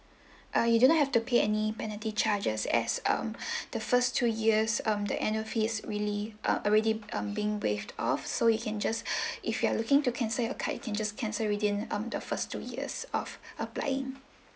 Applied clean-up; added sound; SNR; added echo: none; none; none; none.